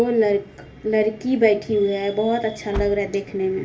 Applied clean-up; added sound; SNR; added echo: none; Engine starting; 17 dB; reverberation time 0.3 s.